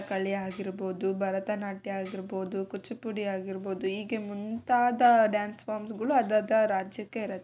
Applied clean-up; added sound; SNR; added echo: none; Tambourine; 16 dB; none.